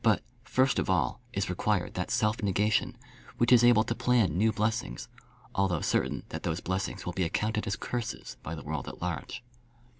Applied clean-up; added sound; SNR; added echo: none; none; none; none.